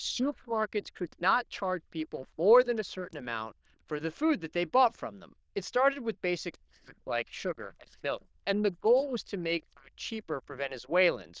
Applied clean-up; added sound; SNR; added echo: neural diffusion model UNIVERSE++.